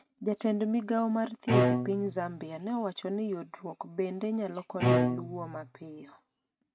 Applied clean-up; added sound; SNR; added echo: neural mask model RNNoise.